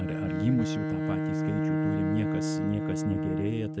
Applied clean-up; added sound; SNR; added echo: neural mask model RNNoise.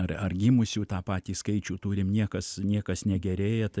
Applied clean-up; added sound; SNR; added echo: none; none; none; none.